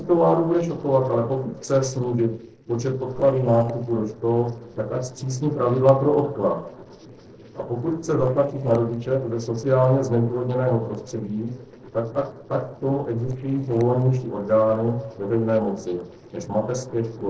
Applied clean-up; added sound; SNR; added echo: neural separator model SepFormer DNS4.